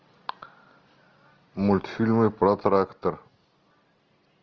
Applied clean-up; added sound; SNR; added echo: none; none; none; none.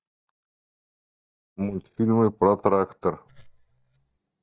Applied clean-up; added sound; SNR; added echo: neural mask model DeepFilterNet 3.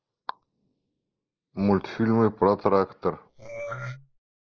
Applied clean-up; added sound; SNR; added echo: neural mask model Resemble Enhance denoiser.